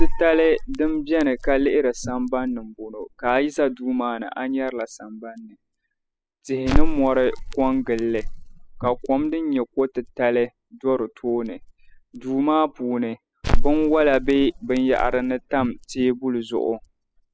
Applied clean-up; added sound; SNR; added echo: classical method spectral subtraction.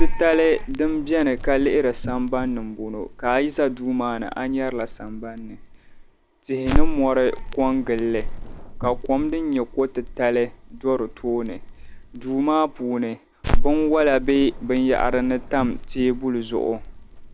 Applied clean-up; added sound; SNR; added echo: none; Crackle; 3 dB; none.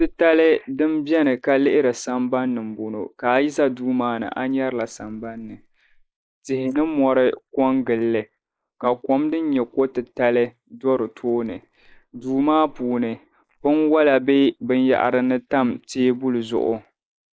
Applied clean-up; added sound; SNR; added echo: neural mask model Resemble Enhance denoiser.